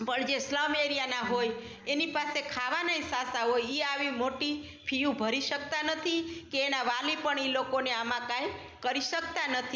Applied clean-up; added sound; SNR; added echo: none; Bowed string instrument; 20 dB; none.